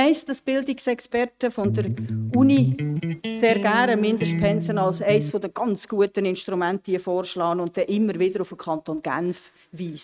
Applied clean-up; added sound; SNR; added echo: neural mask model RNNoise.